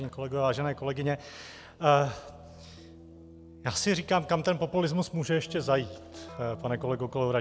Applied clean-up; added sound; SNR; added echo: none; Keyboard (musical); 19 dB; none.